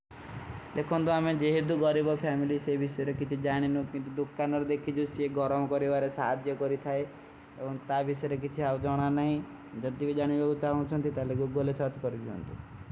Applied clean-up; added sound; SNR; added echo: none; none; none; none.